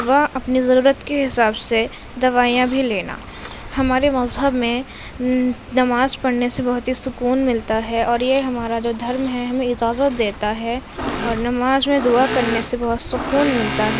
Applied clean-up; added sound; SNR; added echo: none; Engine / Mechanisms; 12 dB; none.